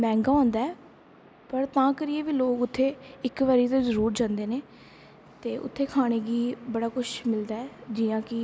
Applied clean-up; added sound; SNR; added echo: none; none; none; none.